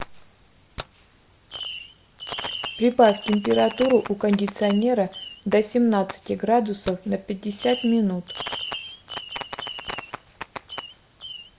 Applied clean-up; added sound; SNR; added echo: none; Fireworks; 12 dB; none.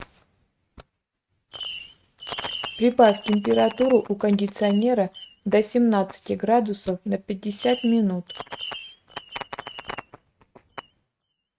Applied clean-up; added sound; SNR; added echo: neural mask model RNNoise.